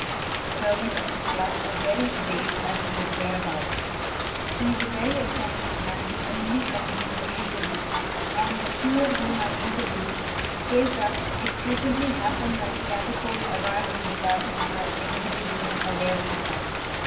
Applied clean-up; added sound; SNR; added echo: none; Rain; -2 dB; reverberation time 1.2 s.